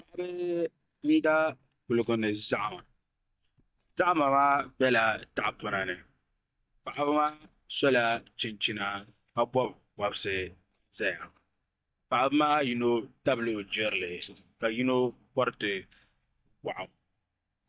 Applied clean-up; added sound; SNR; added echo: neural mask model DeepFilterNet 3.